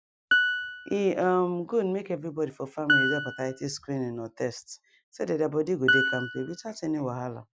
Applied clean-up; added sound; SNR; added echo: none; Piano; -1 dB; none.